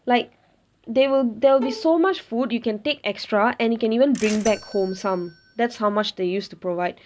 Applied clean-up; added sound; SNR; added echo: none; Bell / Mechanisms + Bowed string instrument; 18 dB; none.